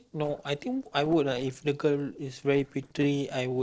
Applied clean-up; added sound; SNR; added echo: neural separator model SepFormer DNS4.